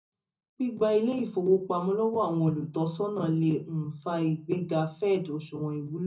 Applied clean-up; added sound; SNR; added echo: none; none; none; reverberation time 0.4 s.